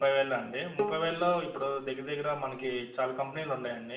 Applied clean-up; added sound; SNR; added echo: none; Bowed string instrument; 8 dB; reverberation time 0.8 s.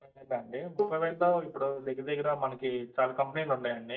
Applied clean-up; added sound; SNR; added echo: neural mask model DeepFilterNet 3.